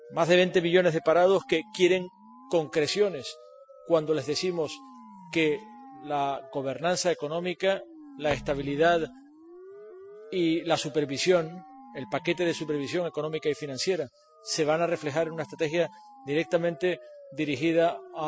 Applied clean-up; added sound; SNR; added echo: classical method spectral subtraction.